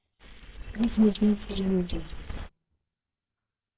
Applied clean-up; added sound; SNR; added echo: neural separator model SepFormer WHAMR!.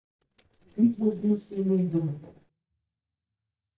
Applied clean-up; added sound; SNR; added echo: neural mask model DeepFilterNet 3.